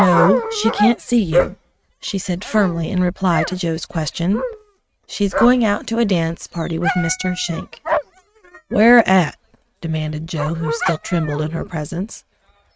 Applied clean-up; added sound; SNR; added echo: neural mask model RNNoise.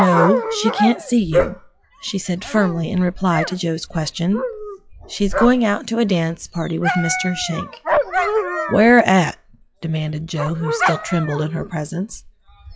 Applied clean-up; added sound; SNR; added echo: classical method log-MMSE.